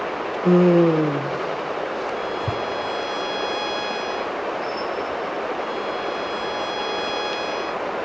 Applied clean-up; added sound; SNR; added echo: none; Bowed string instrument; 11 dB; none.